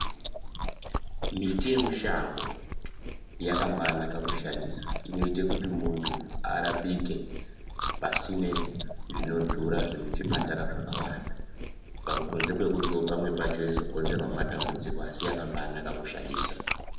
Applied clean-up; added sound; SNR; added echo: none; Chewing, mastication; 0 dB; reverberation time 0.7 s.